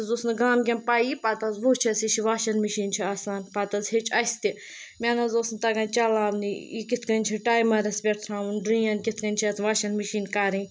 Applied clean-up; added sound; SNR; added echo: none; none; none; none.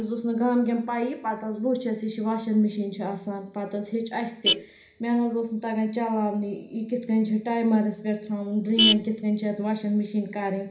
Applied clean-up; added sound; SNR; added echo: none; Vehicle horn, car horn, honking; 8 dB; reverberation time 0.5 s.